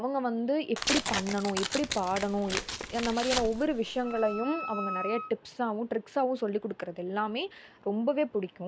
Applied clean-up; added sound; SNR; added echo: none; Wind instrument, woodwind instrument + Tearing; 5 dB; none.